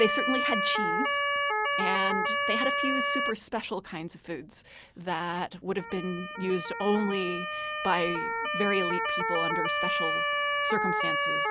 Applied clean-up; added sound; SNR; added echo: none; Motor vehicle (road) / Siren; -2 dB; none.